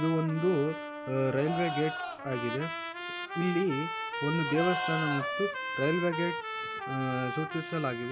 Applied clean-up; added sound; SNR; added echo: none; Livestock, farm animals, working animals + Trumpet; 4 dB; none.